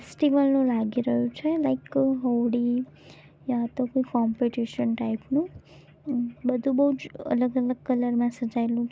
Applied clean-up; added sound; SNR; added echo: none; none; none; none.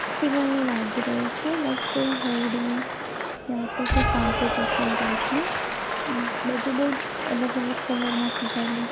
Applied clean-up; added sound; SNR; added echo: none; Tools + Applause / Cheering; 0 dB; none.